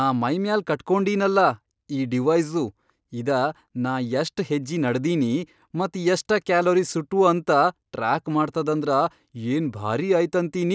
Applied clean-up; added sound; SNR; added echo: none; none; none; none.